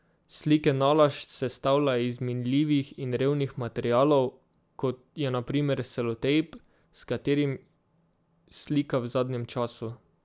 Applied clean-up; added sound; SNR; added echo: none; none; none; none.